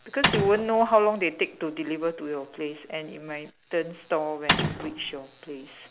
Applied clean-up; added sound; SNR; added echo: none; Mechanisms; -1 dB; none.